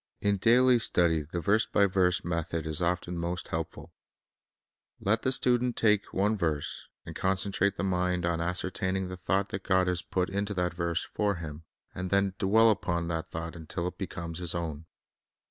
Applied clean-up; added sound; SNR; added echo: none; none; none; none.